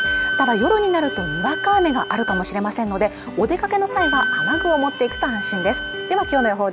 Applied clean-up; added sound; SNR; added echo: none; Wind instrument, woodwind instrument; 5 dB; none.